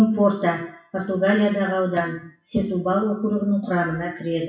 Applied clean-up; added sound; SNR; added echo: classical method WPE with log-MMSE.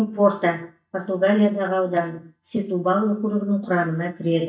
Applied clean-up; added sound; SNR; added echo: neural mask model DeepFilterNet 3.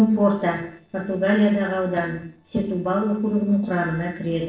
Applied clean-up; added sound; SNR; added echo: neural separator model SepFormer DNS4.